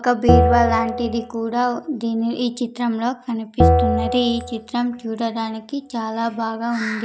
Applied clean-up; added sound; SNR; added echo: none; Bell; -1 dB; none.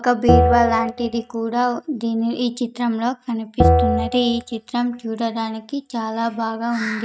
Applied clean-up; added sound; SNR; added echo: neural mask model RNNoise.